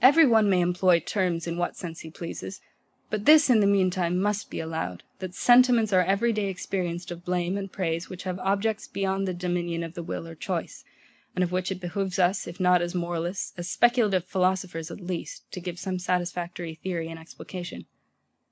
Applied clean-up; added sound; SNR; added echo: none; none; none; none.